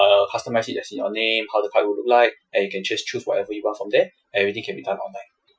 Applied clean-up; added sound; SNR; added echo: classical method Wiener filter.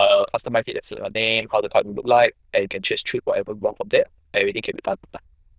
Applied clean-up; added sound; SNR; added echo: neural diffusion model UNIVERSE++.